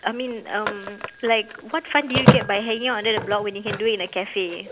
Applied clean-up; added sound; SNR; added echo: none; Telephone; 1 dB; none.